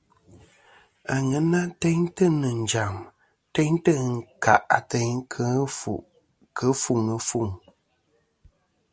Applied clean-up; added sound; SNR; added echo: none; none; none; none.